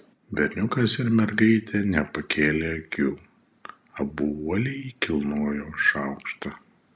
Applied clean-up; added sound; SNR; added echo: none; none; none; none.